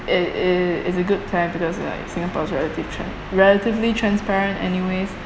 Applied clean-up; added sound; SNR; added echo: none; none; none; none.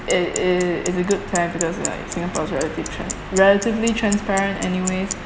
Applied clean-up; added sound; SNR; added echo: none; Bicycle; 12 dB; none.